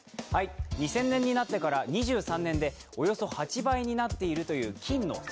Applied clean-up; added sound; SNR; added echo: none; none; none; none.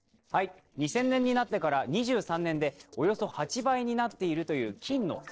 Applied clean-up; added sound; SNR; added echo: neural separator model SepFormer DNS4.